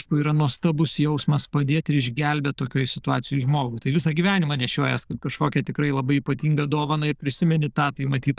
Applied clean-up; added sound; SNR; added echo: neural diffusion model UNIVERSE++.